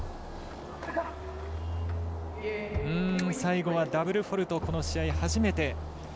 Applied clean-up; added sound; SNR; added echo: none; Motor vehicle (road); 5 dB; none.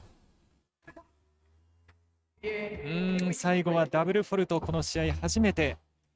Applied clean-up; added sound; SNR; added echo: neural mask model RNNoise.